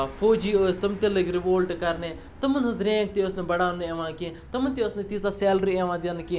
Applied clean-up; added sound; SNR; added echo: none; none; none; none.